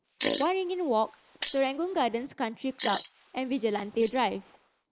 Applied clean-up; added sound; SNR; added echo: neural mask model Resemble Enhance denoiser.